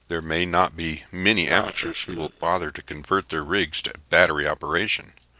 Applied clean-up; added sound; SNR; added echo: neural separator model SepFormer DNS4.